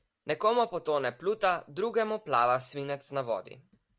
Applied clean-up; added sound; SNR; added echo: none; none; none; none.